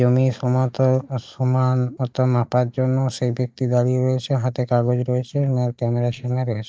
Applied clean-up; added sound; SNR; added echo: neural mask model DeepFilterNet 3.